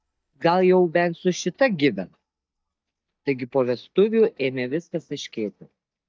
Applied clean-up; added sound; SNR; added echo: neural mask model DeepFilterNet 3.